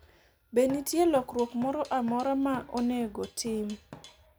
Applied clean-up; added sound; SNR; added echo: none; Drum kit; 20 dB; none.